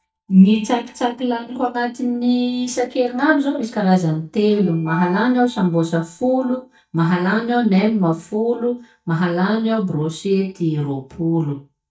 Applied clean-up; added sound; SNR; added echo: neural mask model DeepFilterNet 3.